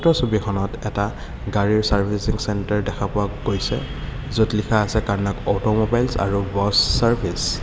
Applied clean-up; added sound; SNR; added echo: none; none; none; none.